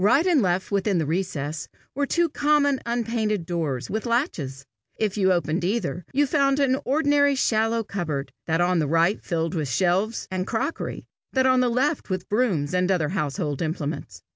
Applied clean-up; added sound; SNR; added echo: none; none; none; none.